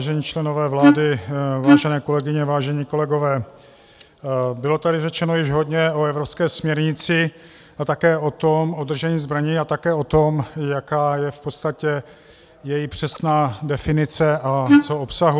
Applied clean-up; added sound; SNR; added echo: none; Wind instrument, woodwind instrument; -4 dB; none.